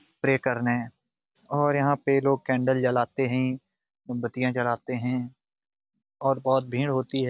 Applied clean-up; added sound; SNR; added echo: none; none; none; none.